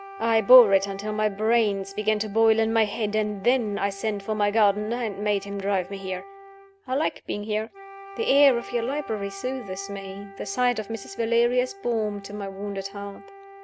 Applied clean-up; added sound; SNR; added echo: none; Wind instrument, woodwind instrument; 18 dB; none.